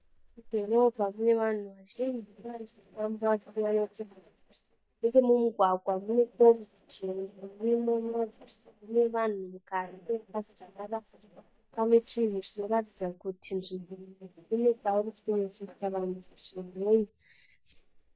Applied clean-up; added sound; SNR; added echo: neural mask model DeepFilterNet 3.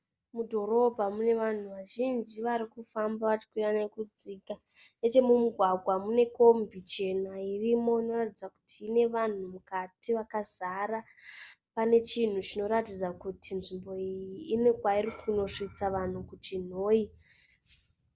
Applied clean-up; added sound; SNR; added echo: none; none; none; none.